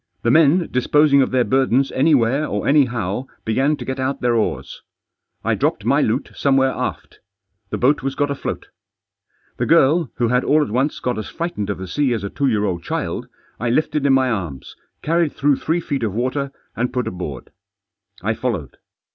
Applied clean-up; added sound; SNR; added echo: none; none; none; none.